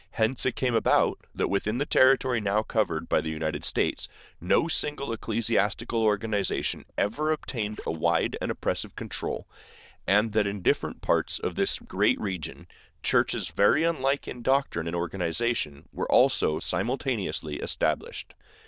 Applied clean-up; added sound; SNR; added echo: neural diffusion model UNIVERSE++.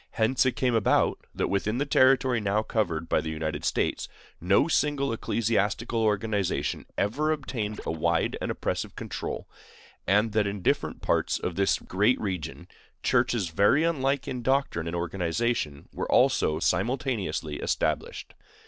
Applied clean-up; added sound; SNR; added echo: none; Scratching (performance technique); 18 dB; none.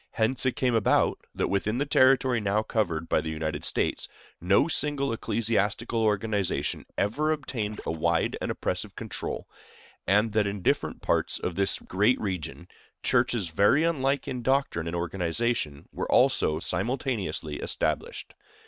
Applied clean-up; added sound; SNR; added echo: neural mask model RNNoise.